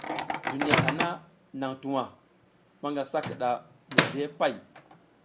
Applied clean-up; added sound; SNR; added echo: none; Microwave oven; -1 dB; none.